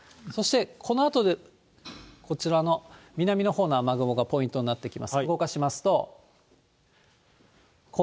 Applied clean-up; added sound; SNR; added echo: none; none; none; none.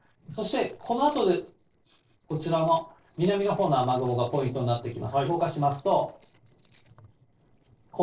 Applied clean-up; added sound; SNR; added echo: neural separator model SepFormer DNS4.